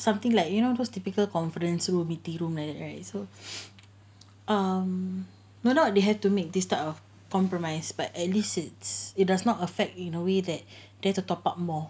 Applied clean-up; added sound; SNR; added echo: none; none; none; none.